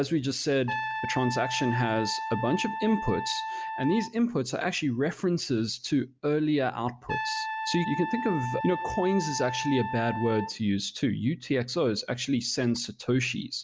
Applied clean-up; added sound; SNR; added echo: none; Trumpet; 5 dB; none.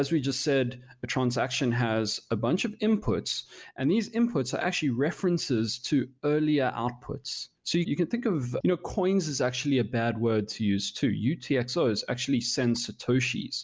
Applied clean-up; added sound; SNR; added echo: none; none; none; none.